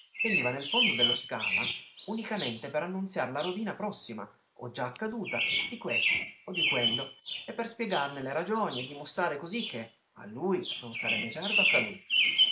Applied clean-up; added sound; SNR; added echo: neural mask model Resemble Enhance denoiser.